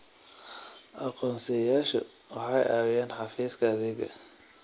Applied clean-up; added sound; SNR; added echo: none; none; none; none.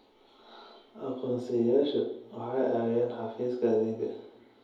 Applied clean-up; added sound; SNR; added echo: none; none; none; reverberation time 2.1 s.